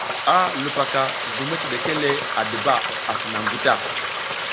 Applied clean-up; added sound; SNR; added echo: none; Frying (food); 1 dB; none.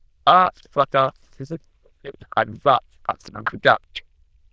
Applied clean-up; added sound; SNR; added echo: neural diffusion model UNIVERSE++.